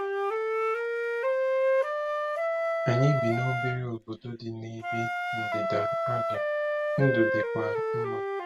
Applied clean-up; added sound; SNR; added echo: none; Wind instrument, woodwind instrument; -4 dB; none.